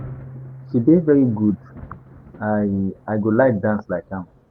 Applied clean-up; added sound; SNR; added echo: none; Marimba, xylophone + Thunder; 19 dB; none.